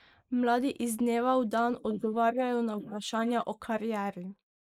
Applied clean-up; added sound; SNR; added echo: neural mask model Resemble Enhance denoiser.